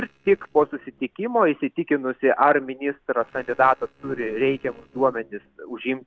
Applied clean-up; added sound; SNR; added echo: neural separator model SepFormer DNS4.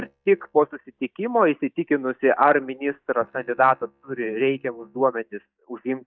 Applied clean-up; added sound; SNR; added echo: neural mask model DeepFilterNet 3.